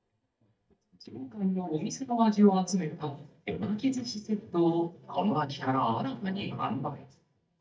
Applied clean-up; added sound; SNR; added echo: neural mask model DeepFilterNet 3.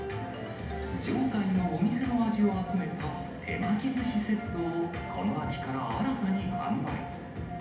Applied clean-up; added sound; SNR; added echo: none; Piano; 20 dB; reverberation time 0.8 s.